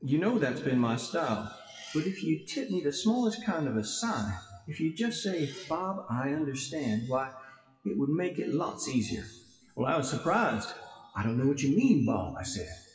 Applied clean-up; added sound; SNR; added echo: classical method WPE with log-MMSE.